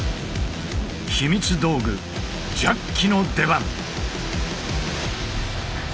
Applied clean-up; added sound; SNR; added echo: none; none; none; none.